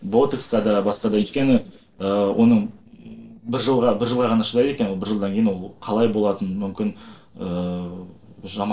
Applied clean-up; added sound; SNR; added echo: neural separator model SepFormer DNS4.